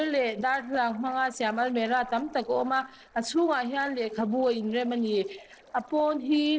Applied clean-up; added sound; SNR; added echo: neural separator model SepFormer DNS4.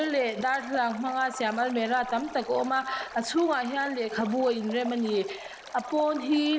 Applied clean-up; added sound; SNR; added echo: none; Stream; 16 dB; none.